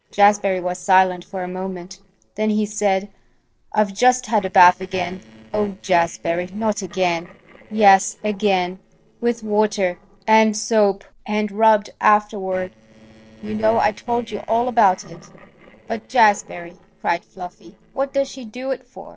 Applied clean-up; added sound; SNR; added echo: neural separator model SepFormer DNS4.